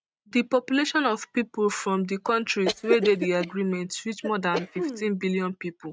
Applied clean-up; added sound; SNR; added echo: neural mask model RNNoise.